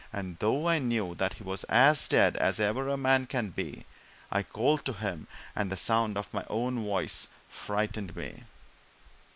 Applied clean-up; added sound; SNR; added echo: none; none; none; none.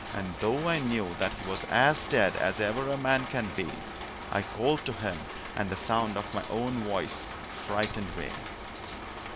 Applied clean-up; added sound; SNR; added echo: none; Rain; 8 dB; none.